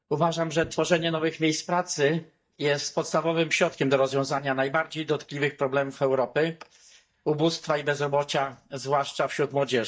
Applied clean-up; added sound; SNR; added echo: neural mask model DeepFilterNet 3.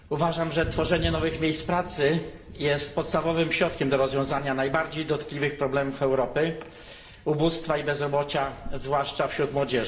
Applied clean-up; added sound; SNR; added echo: none; Thunder; 16 dB; reverberation time 0.8 s.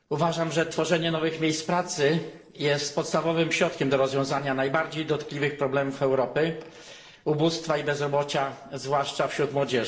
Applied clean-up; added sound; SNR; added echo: neural separator model SepFormer DNS4.